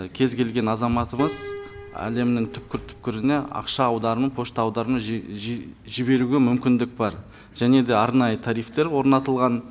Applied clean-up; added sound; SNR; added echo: none; Piano; 16 dB; none.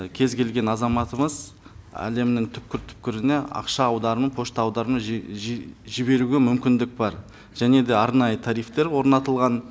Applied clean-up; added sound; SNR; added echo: none; none; none; none.